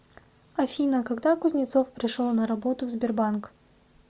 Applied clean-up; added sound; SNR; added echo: none; none; none; none.